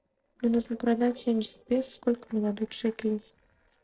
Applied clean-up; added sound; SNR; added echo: neural separator model SepFormer DNS4.